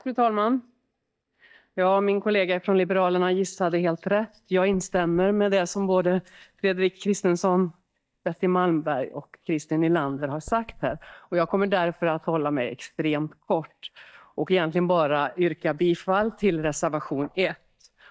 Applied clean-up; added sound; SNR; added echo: neural mask model DeepFilterNet 3.